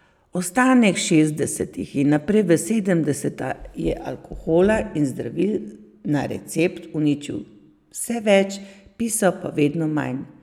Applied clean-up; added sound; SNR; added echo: none; none; none; none.